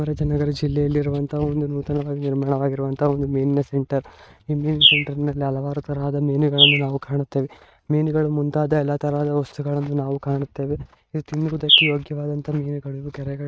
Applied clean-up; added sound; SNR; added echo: neural mask model RNNoise.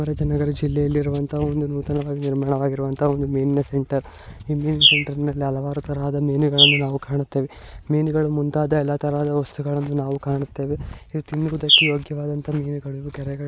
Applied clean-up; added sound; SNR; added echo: none; Bird; 0 dB; none.